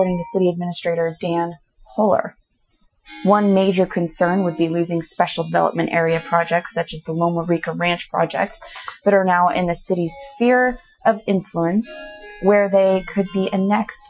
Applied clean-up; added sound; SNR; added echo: classical method Wiener filter.